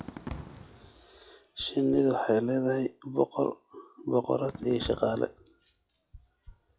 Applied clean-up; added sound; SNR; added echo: classical method log-MMSE.